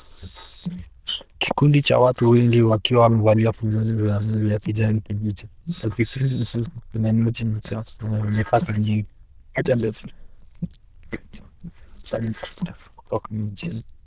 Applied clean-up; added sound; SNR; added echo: neural diffusion model UNIVERSE++.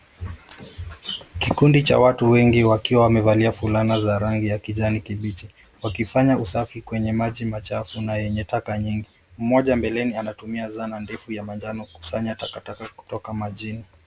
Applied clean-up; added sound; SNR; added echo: none; none; none; none.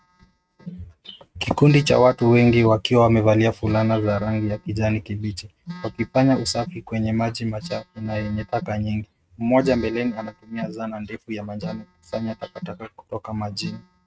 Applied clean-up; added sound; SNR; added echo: neural mask model RNNoise.